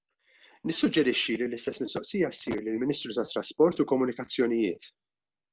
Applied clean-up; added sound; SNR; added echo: none; none; none; none.